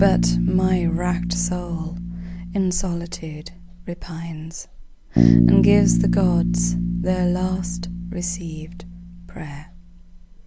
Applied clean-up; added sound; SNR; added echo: none; Bass guitar; -3 dB; none.